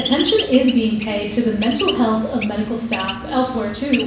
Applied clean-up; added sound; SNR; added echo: none; Bird; 10 dB; reverberation time 0.7 s.